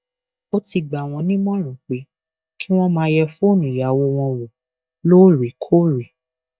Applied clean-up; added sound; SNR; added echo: neural mask model DeepFilterNet 3.